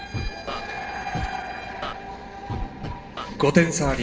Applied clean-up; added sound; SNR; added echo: neural separator model SepFormer DNS4.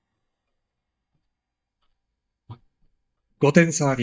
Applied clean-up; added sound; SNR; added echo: neural mask model DeepFilterNet 3.